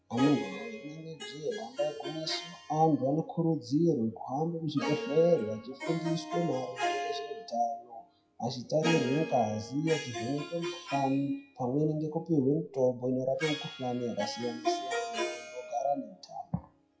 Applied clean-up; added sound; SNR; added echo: classical method WPE with log-MMSE.